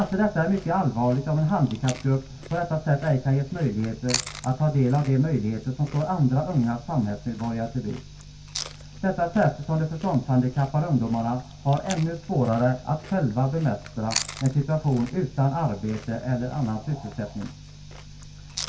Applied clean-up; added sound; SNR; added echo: none; Chewing, mastication; 16 dB; reverberation time 0.2 s.